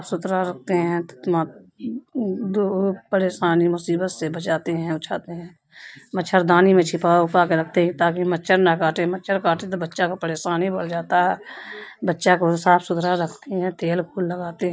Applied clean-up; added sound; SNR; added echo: neural mask model DeepFilterNet 3.